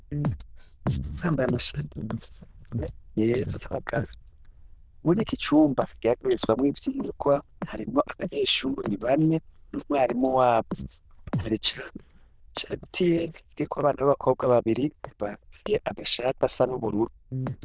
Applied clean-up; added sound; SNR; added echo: neural diffusion model UNIVERSE++.